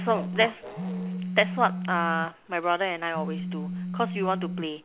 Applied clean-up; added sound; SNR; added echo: none; Telephone; 5 dB; none.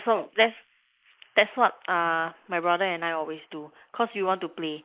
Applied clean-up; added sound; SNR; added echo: neural mask model Resemble Enhance denoiser.